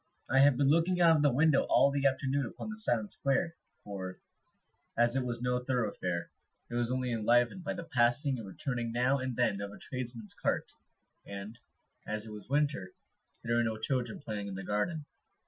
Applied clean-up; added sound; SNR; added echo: classical method Wiener filter.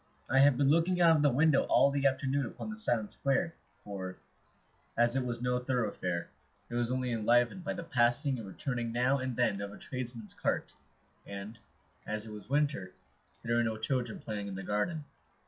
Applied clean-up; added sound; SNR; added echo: classical method log-MMSE.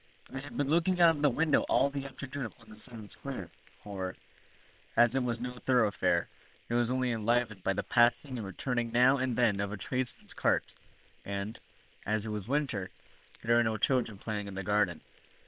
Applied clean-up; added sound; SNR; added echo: neural separator model SepFormer WHAM!.